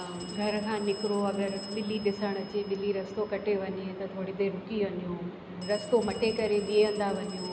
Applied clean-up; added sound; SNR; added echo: none; Telephone; 17 dB; none.